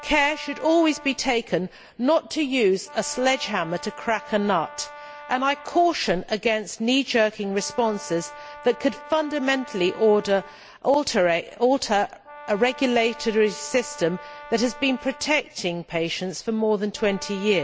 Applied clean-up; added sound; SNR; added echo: none; Brass instrument; 19 dB; none.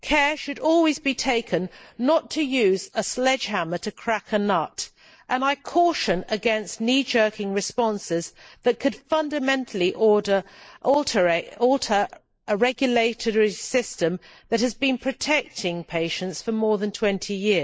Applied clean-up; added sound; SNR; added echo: neural mask model Resemble Enhance denoiser.